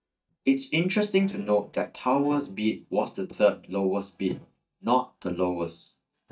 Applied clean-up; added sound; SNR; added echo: neural mask model DeepFilterNet 3.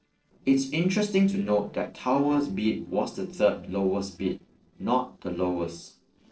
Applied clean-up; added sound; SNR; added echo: neural separator model SepFormer DNS4.